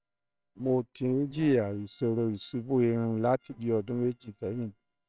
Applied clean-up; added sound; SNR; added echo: neural separator model SepFormer WHAMR!.